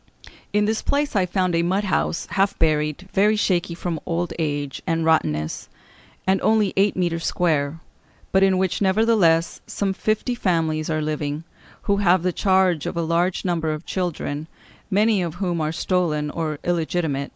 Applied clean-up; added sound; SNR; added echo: neural mask model Resemble Enhance denoiser.